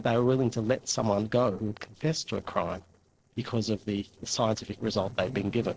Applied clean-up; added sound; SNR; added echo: neural separator model SepFormer DNS4.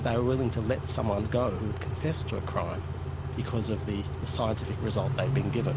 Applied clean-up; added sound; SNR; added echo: none; Idling / Accelerating, revving, vroom / Car; 1 dB; none.